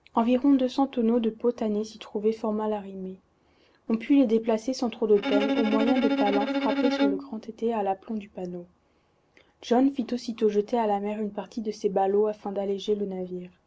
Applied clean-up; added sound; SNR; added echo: none; Bowed string instrument; 1 dB; none.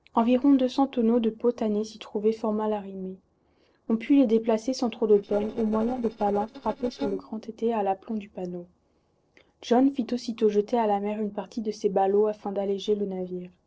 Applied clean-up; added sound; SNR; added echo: neural separator model SepFormer DNS4.